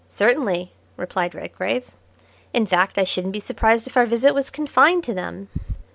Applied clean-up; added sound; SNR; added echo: none; none; none; none.